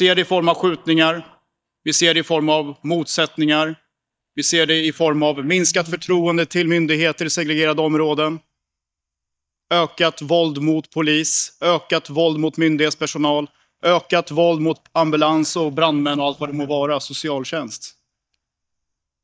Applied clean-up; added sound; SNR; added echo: neural mask model DeepFilterNet 3.